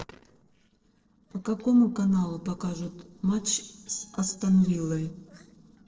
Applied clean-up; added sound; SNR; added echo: neural separator model SepFormer DNS4.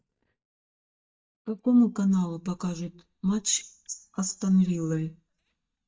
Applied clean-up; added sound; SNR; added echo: neural mask model DeepFilterNet 3.